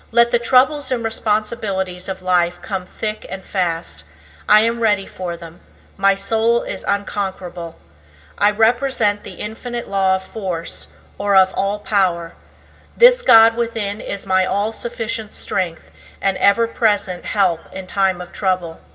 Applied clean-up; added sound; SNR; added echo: none; none; none; reverberation time 0.4 s.